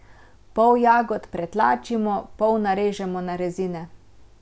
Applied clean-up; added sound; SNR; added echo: none; none; none; none.